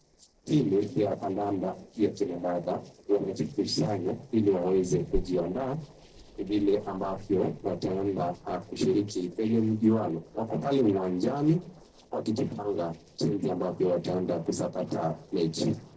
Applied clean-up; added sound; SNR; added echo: neural separator model SepFormer DNS4.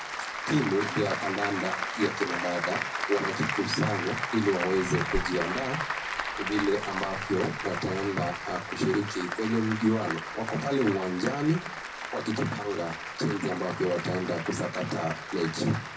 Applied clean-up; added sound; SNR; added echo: none; Applause; 4 dB; reverberation time 0.4 s.